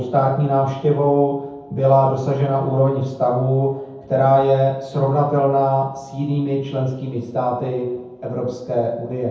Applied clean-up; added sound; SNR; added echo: none; none; none; reverberation time 0.9 s.